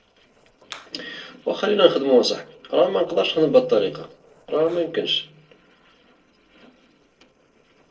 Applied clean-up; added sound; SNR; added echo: neural separator model SepFormer DNS4.